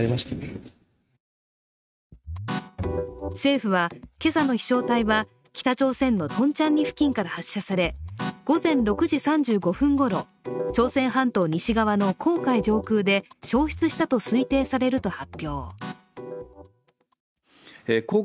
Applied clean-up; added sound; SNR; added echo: neural mask model RNNoise.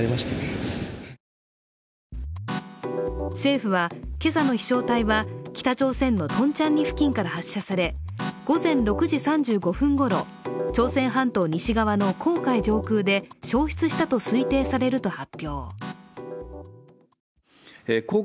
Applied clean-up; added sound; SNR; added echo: none; none; none; none.